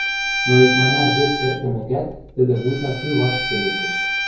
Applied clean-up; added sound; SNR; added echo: none; Bowed string instrument; 3 dB; reverberation time 0.9 s.